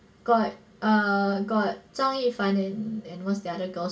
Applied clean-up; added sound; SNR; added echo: none; none; none; reverberation time 0.1 s.